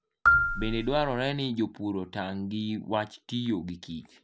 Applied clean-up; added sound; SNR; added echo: none; Marimba, xylophone; -2 dB; none.